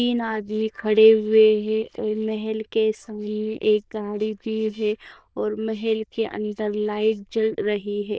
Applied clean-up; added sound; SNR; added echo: neural diffusion model UNIVERSE++.